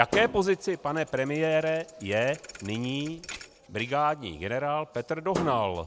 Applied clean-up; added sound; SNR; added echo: none; Thump, thud; 13 dB; none.